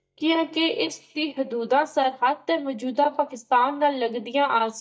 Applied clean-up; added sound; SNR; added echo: neural mask model DeepFilterNet 3.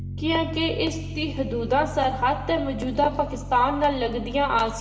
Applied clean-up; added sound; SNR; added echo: none; Piano; 9 dB; reverberation time 1.8 s.